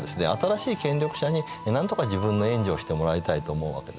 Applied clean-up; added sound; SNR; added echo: none; Wind instrument, woodwind instrument; 20 dB; none.